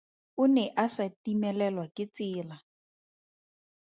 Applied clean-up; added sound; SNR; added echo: none; none; none; none.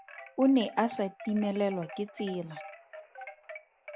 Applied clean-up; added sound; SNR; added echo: none; Wind chime; 15 dB; none.